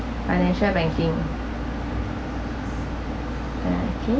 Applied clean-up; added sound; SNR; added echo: none; none; none; none.